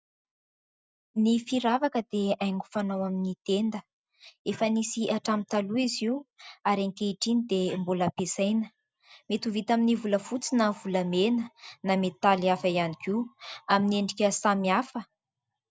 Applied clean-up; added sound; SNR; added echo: none; none; none; none.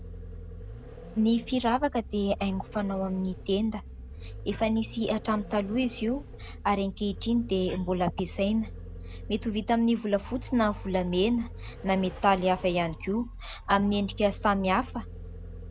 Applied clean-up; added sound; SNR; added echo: none; Vehicle; 13 dB; none.